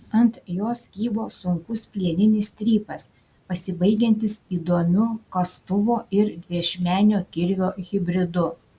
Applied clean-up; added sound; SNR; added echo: none; none; none; none.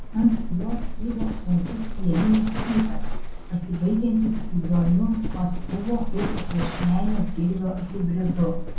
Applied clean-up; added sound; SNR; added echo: none; Livestock, farm animals, working animals; 2 dB; reverberation time 0.6 s.